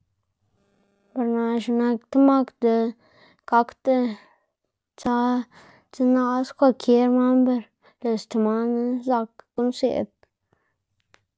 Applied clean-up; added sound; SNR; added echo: none; none; none; none.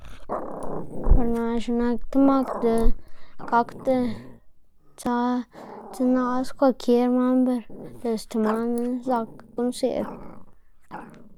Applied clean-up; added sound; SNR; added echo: none; Growling; 2 dB; none.